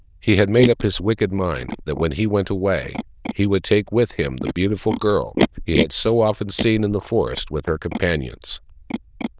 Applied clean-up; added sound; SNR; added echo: neural diffusion model UNIVERSE++.